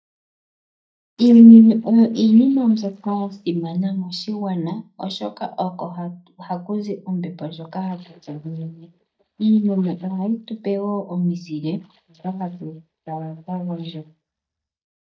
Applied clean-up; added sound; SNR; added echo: neural mask model DeepFilterNet 3.